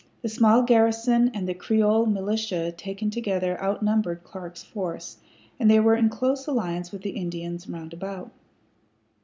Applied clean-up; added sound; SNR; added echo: none; none; none; none.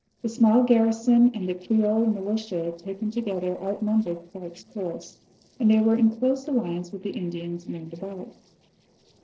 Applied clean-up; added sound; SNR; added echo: neural separator model SepFormer DNS4.